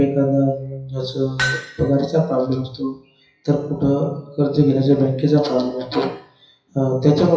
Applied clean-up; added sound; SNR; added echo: classical method WPE with log-MMSE.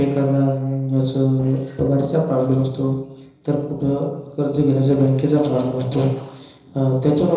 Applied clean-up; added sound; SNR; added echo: neural separator model SepFormer DNS4.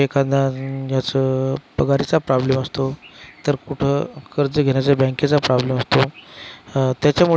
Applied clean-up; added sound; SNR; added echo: none; none; none; none.